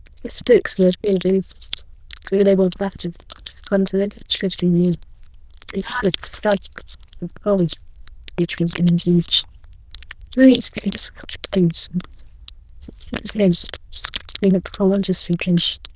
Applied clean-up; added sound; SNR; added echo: neural diffusion model UNIVERSE++.